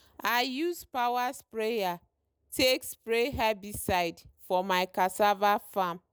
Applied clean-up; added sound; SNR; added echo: none; none; none; none.